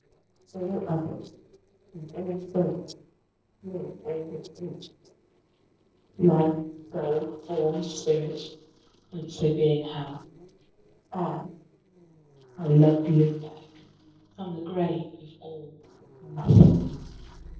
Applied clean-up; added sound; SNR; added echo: neural separator model SepFormer DNS4.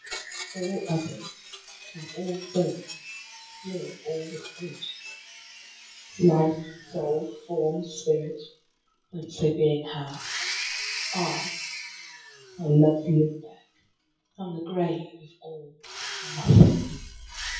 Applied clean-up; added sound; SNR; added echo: classical method WPE with log-MMSE.